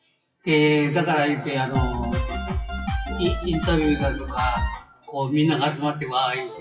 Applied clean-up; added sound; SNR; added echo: classical method WPE with log-MMSE.